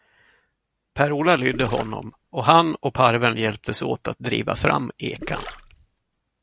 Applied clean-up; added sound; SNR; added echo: none; Gurgling; 15 dB; none.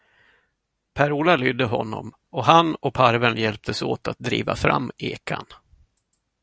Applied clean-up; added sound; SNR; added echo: none; none; none; none.